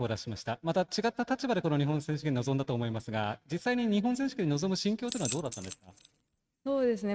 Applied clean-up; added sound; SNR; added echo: neural mask model RNNoise.